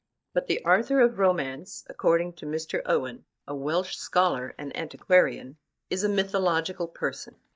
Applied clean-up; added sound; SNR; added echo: neural mask model DeepFilterNet 3.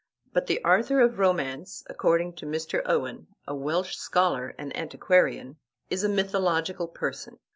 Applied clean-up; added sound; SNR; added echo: none; none; none; none.